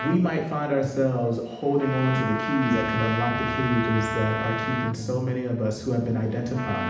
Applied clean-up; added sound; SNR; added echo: none; Trumpet; 7 dB; reverberation time 0.8 s.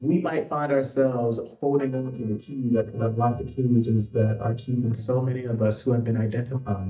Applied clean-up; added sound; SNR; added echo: neural mask model DeepFilterNet 3.